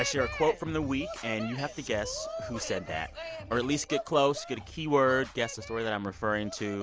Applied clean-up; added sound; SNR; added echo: none; none; none; none.